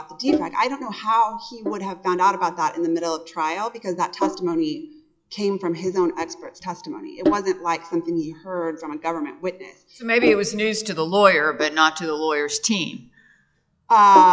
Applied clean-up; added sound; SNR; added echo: classical method log-MMSE.